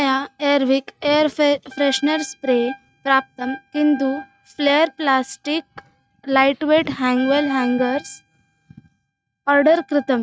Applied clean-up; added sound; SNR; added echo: neural mask model RNNoise.